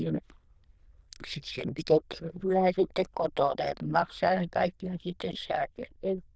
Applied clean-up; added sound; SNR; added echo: neural diffusion model UNIVERSE++.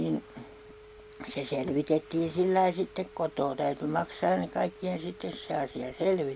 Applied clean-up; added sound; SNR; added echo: none; Telephone; 20 dB; none.